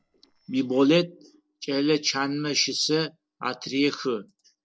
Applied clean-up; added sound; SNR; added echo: neural separator model SepFormer DNS4.